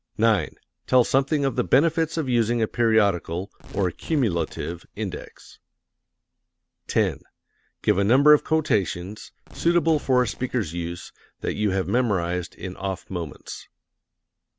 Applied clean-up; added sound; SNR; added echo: none; Tearing; 20 dB; none.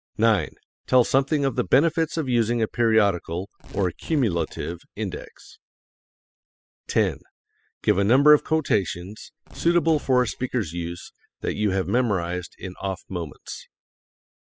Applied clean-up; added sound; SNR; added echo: classical method spectral subtraction.